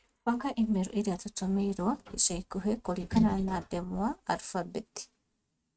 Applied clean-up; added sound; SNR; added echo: neural mask model RNNoise.